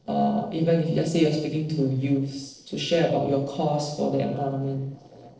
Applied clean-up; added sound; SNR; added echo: neural separator model SepFormer DNS4.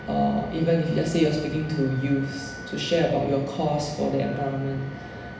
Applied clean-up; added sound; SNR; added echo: none; Wind instrument, woodwind instrument; 20 dB; reverberation time 0.8 s.